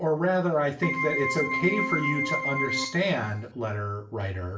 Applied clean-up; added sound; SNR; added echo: none; Keyboard (musical); 2 dB; reverberation time 0.4 s.